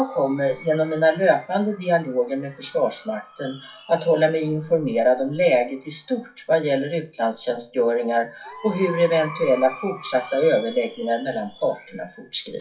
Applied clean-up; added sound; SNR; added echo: classical method WPE with log-MMSE.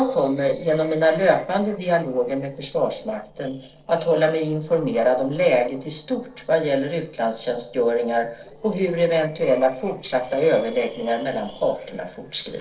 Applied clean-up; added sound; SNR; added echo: neural separator model SepFormer DNS4.